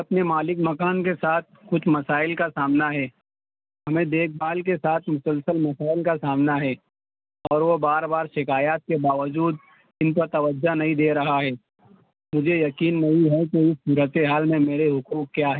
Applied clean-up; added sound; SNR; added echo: none; none; none; none.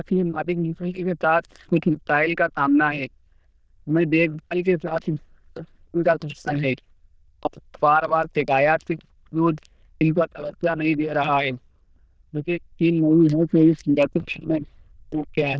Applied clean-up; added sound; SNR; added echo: neural diffusion model UNIVERSE++.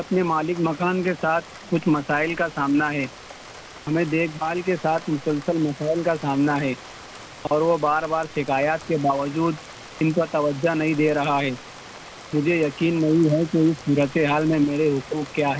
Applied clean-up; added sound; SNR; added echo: none; Rain; 18 dB; none.